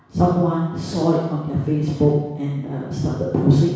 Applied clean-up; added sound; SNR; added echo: none; none; none; reverberation time 1.1 s.